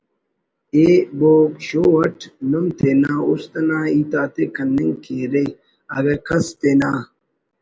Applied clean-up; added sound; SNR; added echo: none; none; none; none.